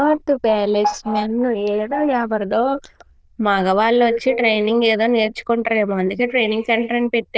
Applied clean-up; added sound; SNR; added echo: neural diffusion model UNIVERSE++.